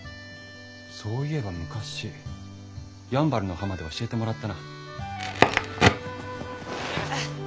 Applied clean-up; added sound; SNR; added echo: none; Crackle; -5 dB; none.